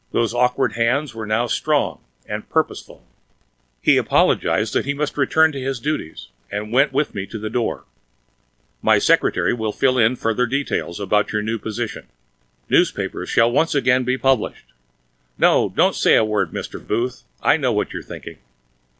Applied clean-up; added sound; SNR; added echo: none; none; none; none.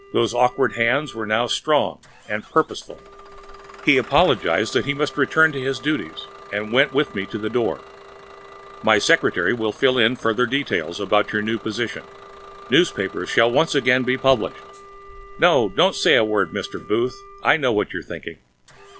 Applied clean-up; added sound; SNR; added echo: none; Wind instrument, woodwind instrument + Engine starting / Bus; 20 dB; none.